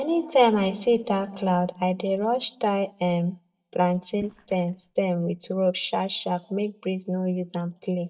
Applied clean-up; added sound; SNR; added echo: neural mask model DeepFilterNet 3.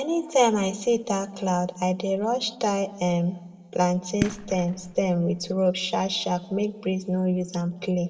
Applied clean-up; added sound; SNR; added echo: none; Fireworks; 8 dB; reverberation time 1.3 s.